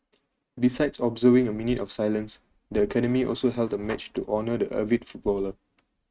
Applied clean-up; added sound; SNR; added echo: neural mask model RNNoise.